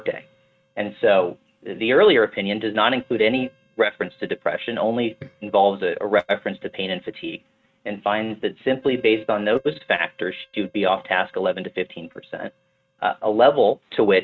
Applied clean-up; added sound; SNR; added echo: neural mask model RNNoise.